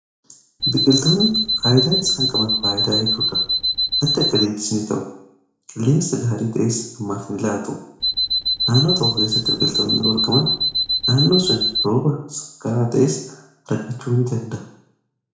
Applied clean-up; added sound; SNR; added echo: none; Alarm; -1 dB; reverberation time 0.6 s.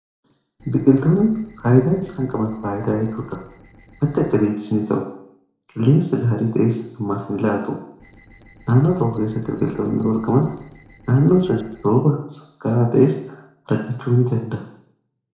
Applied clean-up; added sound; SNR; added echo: neural separator model SepFormer DNS4.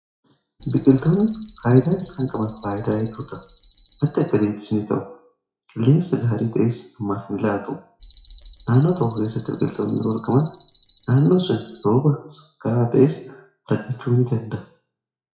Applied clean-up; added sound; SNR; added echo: classical method WPE with log-MMSE.